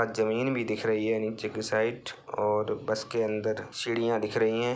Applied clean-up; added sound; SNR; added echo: none; none; none; none.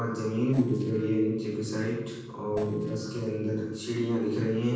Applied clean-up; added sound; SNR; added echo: neural separator model SepFormer DNS4.